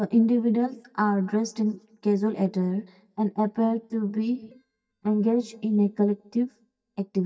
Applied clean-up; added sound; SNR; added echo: neural mask model DeepFilterNet 3.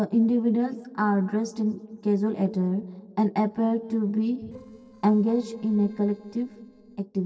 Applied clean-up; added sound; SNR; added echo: neural separator model SepFormer DNS4.